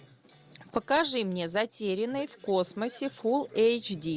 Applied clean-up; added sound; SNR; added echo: none; none; none; none.